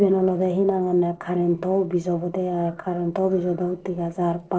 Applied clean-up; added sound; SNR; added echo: neural separator model SepFormer DNS4.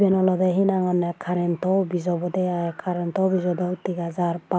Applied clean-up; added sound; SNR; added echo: none; none; none; none.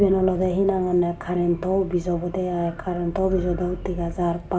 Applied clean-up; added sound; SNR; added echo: none; Engine; 12 dB; reverberation time 0.4 s.